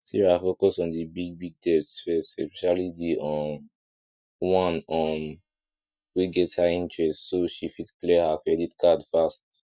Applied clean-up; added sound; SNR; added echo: neural mask model DeepFilterNet 3.